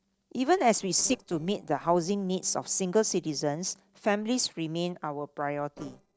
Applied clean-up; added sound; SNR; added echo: neural separator model SepFormer DNS4.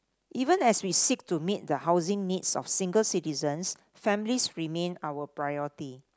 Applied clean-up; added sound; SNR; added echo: none; none; none; none.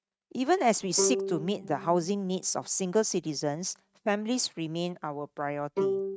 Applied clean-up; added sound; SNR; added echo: neural mask model RNNoise.